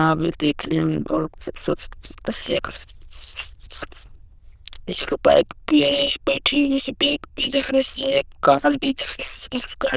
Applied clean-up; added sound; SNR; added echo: neural diffusion model UNIVERSE++.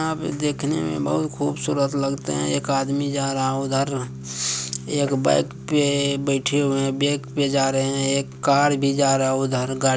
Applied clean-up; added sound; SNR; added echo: none; Organ; 14 dB; none.